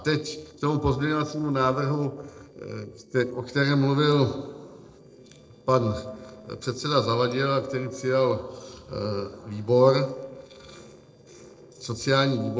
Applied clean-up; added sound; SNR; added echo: neural separator model SepFormer DNS4.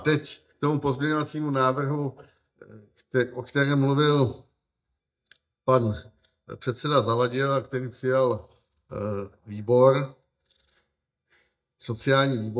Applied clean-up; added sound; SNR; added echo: neural mask model DeepFilterNet 3.